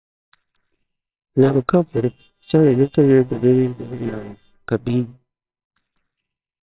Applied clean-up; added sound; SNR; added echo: neural separator model SepFormer WHAMR!.